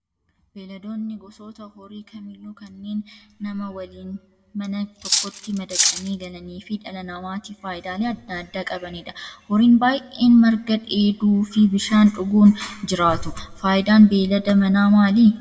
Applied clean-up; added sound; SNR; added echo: none; Cutlery, silverware; 4 dB; reverberation time 0.8 s.